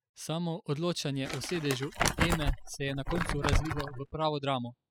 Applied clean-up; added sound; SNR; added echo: classical method spectral subtraction.